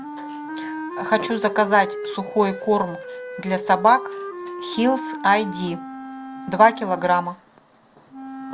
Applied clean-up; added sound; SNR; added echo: none; Wind instrument, woodwind instrument; 10 dB; none.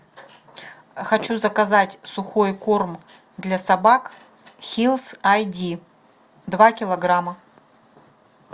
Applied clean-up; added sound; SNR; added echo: none; none; none; none.